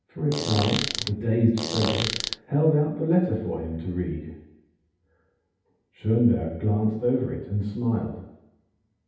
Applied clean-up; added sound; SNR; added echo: none; Fart; 4 dB; reverberation time 0.9 s.